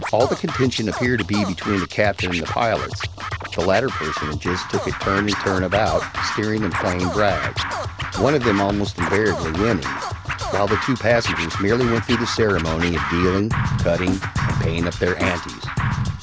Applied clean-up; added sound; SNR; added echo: none; Scratching (performance technique); 4 dB; none.